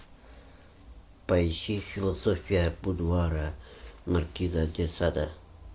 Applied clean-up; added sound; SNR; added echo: none; none; none; none.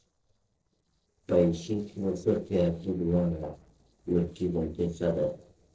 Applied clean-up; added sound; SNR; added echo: neural separator model SepFormer DNS4.